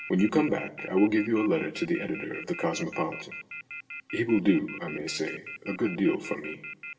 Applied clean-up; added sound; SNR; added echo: none; Telephone; 13 dB; reverberation time 0.8 s.